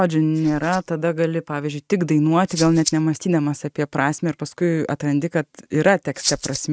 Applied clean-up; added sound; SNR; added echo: neural mask model RNNoise.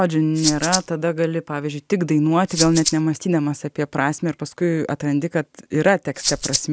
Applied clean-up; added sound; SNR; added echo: none; Rattle (instrument); 3 dB; none.